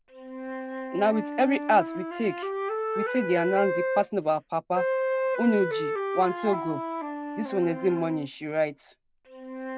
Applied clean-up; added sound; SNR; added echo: none; Wind instrument, woodwind instrument; 4 dB; none.